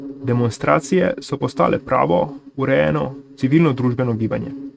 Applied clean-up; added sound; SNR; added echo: neural mask model RNNoise.